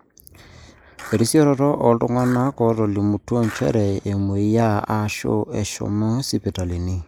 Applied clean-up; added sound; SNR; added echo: neural mask model Resemble Enhance denoiser.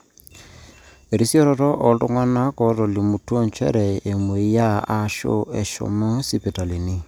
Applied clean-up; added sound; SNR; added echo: none; none; none; none.